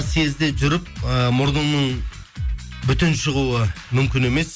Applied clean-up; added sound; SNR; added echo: none; none; none; none.